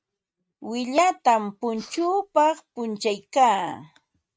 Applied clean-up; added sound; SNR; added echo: neural mask model RNNoise.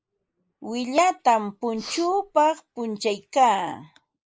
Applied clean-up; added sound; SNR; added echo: neural mask model Resemble Enhance denoiser.